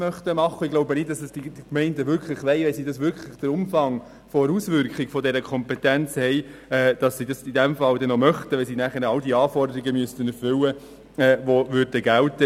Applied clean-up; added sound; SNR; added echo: none; none; none; none.